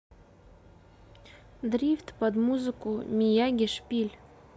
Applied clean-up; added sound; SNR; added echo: none; none; none; none.